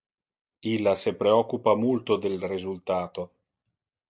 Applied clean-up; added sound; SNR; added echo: none; none; none; none.